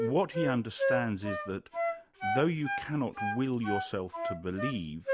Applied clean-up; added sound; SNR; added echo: none; Wind instrument, woodwind instrument; 2 dB; none.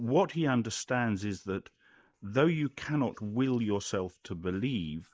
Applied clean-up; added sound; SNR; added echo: neural mask model Resemble Enhance denoiser.